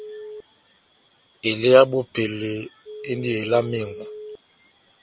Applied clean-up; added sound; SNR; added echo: none; Telephone; 17 dB; none.